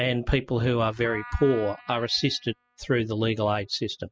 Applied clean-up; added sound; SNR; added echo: classical method spectral subtraction.